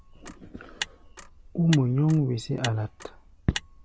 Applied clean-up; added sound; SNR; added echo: none; Motor vehicle (road); 13 dB; none.